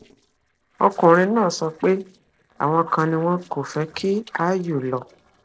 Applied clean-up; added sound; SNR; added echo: neural separator model SepFormer DNS4.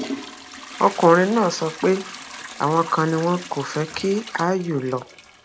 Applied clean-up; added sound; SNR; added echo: none; Trickle, dribble / Toilet flush / Hiss; 14 dB; none.